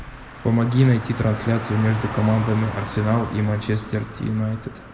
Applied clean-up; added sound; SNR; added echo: none; Car; 13 dB; reverberation time 1.3 s.